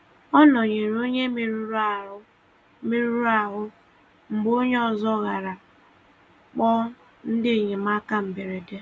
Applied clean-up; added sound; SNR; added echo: none; none; none; none.